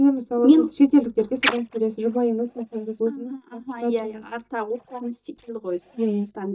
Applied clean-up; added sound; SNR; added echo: neural mask model DeepFilterNet 3.